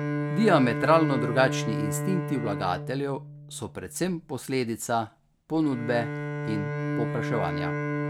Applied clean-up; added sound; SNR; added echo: none; Bowed string instrument; 4 dB; none.